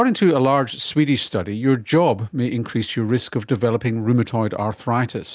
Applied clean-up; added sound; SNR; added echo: none; none; none; none.